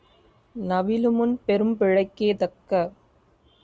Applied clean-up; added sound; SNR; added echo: none; none; none; none.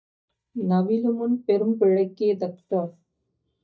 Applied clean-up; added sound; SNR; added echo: neural mask model DeepFilterNet 3.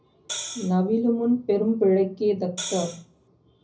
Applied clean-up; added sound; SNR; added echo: none; Hi-hat; 11 dB; reverberation time 0.4 s.